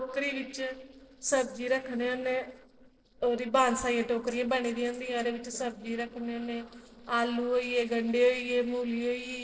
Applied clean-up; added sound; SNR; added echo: neural separator model SepFormer DNS4.